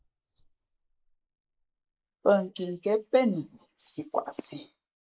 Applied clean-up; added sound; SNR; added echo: neural mask model Resemble Enhance denoiser.